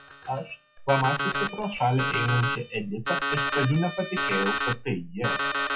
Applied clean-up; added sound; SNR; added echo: classical method WPE with log-MMSE.